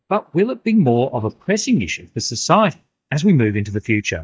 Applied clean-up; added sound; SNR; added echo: neural mask model DeepFilterNet 3.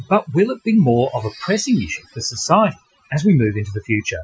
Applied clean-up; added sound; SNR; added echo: classical method Wiener filter.